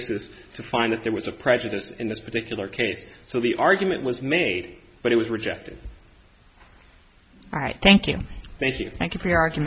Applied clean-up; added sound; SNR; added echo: none; none; none; none.